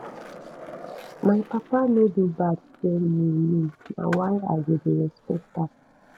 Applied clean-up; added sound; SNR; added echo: none; Skateboard; 19 dB; none.